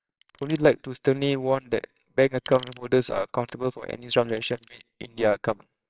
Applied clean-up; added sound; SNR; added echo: neural separator model SepFormer WHAMR!.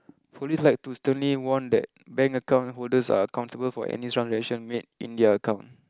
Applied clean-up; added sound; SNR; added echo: none; none; none; none.